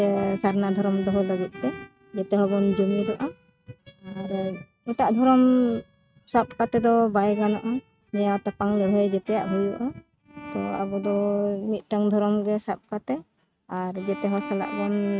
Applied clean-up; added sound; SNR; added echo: neural mask model RNNoise.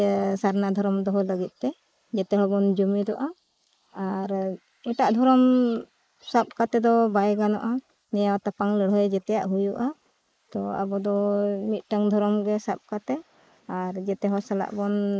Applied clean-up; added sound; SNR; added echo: neural mask model Resemble Enhance denoiser.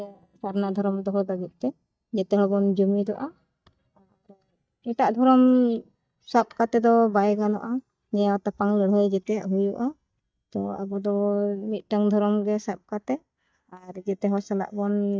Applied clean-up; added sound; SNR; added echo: neural mask model DeepFilterNet 3.